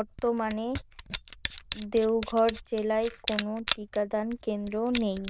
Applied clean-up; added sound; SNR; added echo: neural diffusion model UNIVERSE++.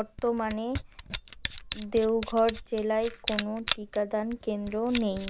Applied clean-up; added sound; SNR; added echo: none; Camera; 9 dB; none.